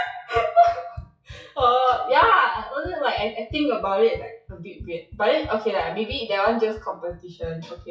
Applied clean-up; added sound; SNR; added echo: classical method WPE with log-MMSE.